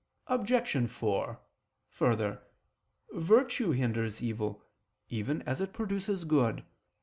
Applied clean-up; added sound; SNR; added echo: none; none; none; none.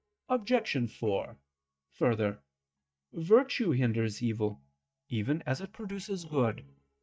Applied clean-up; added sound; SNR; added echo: neural mask model DeepFilterNet 3.